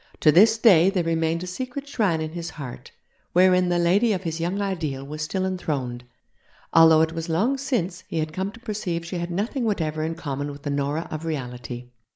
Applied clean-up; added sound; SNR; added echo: none; none; none; none.